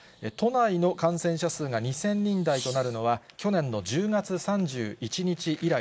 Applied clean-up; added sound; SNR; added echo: neural mask model Resemble Enhance denoiser.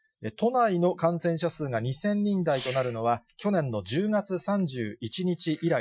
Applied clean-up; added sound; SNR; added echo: classical method Wiener filter.